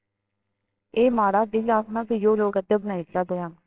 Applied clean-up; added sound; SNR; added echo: neural separator model SepFormer WHAMR!.